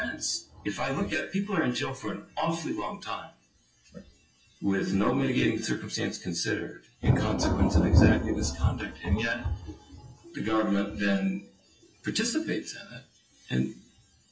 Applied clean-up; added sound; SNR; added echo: classical method WPE with log-MMSE.